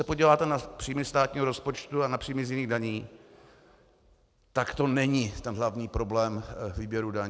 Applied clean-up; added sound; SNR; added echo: none; none; none; none.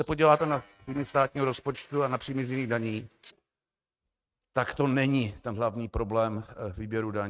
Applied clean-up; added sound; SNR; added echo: neural mask model RNNoise.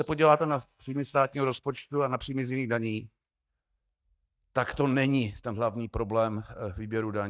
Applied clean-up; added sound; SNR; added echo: neural mask model DeepFilterNet 3.